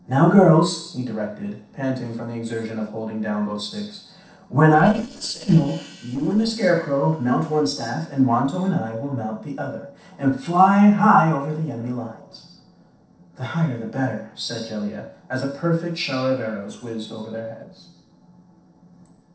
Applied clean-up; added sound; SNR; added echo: neural separator model SepFormer DNS4.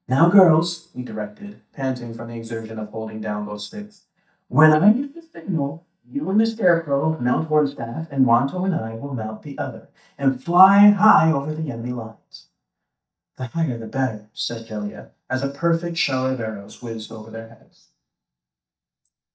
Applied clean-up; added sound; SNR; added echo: neural mask model DeepFilterNet 3.